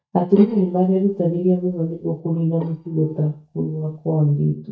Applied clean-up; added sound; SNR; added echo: neural mask model DeepFilterNet 3.